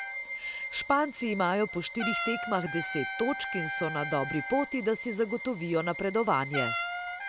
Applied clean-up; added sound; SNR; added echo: none; Trumpet + Bowed string instrument; 5 dB; none.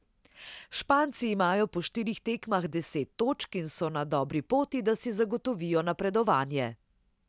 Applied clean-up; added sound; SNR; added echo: none; none; none; none.